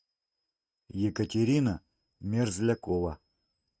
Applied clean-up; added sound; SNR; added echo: neural mask model RNNoise.